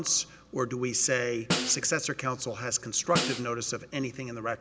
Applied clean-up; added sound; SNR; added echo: none; Snare drum; 5 dB; none.